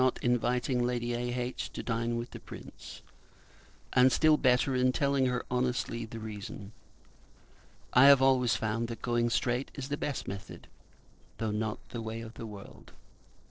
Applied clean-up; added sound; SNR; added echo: neural separator model SepFormer DNS4.